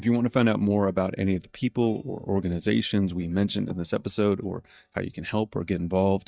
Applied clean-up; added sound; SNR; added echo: neural mask model DeepFilterNet 3.